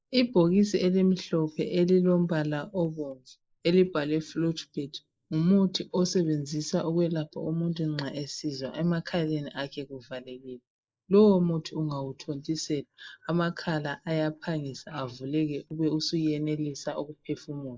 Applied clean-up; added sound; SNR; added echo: neural mask model Resemble Enhance denoiser.